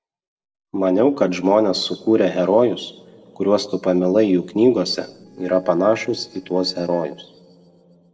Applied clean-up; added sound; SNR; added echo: neural separator model SepFormer DNS4.